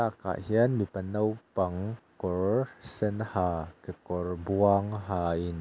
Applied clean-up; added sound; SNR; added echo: none; none; none; none.